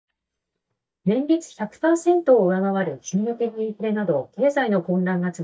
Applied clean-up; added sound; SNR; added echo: neural mask model DeepFilterNet 3.